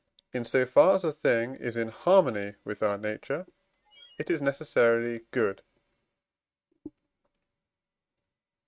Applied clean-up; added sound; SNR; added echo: neural mask model RNNoise.